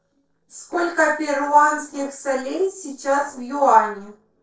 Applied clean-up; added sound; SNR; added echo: neural separator model SepFormer DNS4.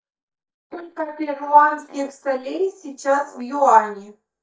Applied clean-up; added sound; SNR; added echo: neural mask model DeepFilterNet 3.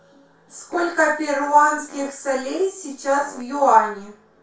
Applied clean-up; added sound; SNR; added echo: none; Fart; 19 dB; reverberation time 0.3 s.